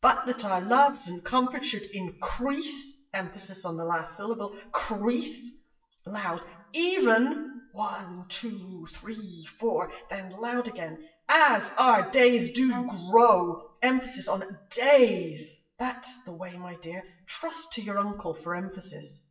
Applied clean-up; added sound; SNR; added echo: classical method WPE with log-MMSE.